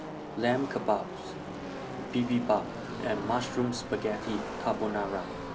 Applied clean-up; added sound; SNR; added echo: none; Car passing by / Race car, auto racing; 7 dB; none.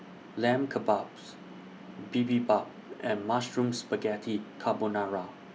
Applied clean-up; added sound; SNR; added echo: none; none; none; none.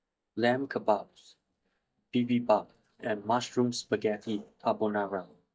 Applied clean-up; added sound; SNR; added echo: neural mask model DeepFilterNet 3.